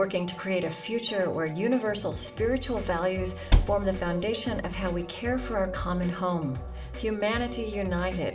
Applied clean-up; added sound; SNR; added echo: none; Cupboard open or close; -3 dB; reverberation time 0.6 s.